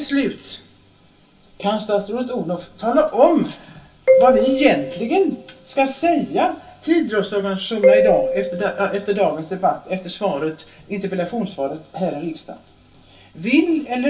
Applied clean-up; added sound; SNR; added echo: none; Marimba, xylophone; -1 dB; reverberation time 0.2 s.